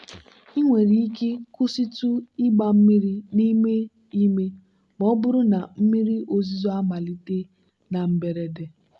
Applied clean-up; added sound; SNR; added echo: none; none; none; none.